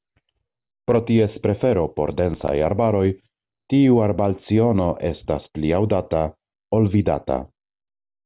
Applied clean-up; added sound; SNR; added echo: none; none; none; none.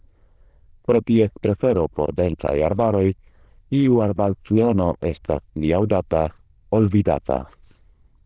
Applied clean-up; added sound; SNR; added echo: neural diffusion model UNIVERSE++.